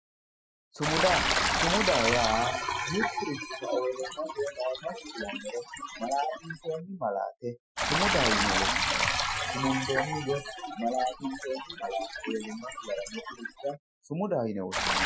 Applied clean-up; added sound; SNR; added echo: classical method Wiener filter.